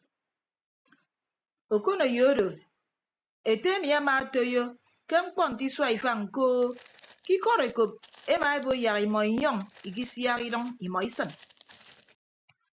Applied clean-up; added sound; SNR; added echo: none; Walk, footsteps; 20 dB; none.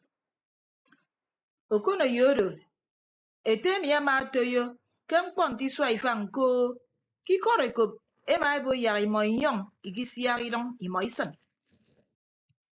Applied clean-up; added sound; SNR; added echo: neural mask model Resemble Enhance denoiser.